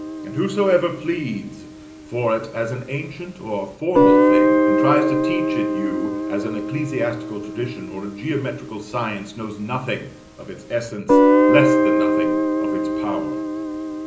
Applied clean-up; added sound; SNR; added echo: none; Guitar; -5 dB; reverberation time 0.5 s.